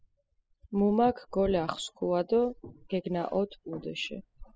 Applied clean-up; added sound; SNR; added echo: classical method spectral subtraction.